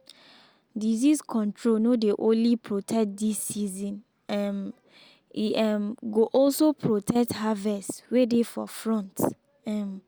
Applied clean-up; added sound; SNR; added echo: none; none; none; none.